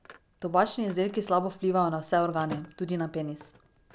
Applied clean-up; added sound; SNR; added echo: none; Telephone; 20 dB; none.